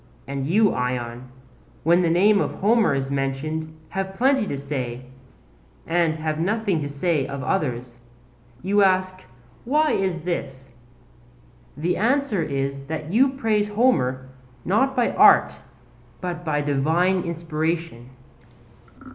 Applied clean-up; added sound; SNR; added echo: none; none; none; none.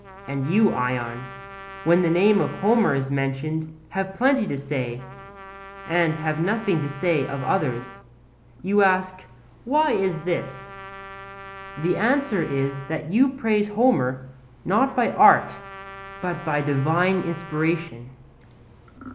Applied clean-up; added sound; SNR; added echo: none; Trumpet; 17 dB; none.